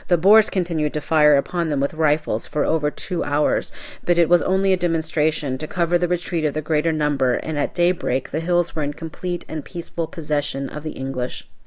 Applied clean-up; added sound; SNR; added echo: none; none; none; none.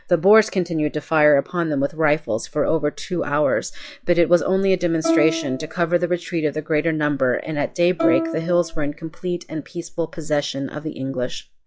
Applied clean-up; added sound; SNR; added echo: classical method log-MMSE.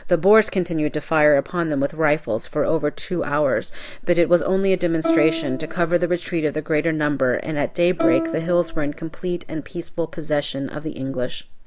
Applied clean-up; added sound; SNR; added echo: none; Plucked string instrument; 6 dB; none.